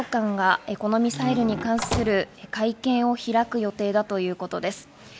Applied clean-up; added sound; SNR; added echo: none; Squeak / Slam / Wood; 7 dB; none.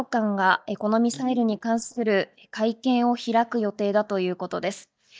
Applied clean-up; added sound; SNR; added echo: neural mask model DeepFilterNet 3.